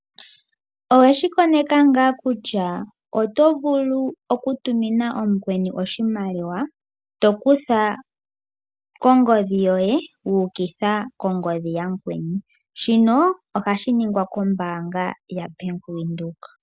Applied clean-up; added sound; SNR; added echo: none; none; none; none.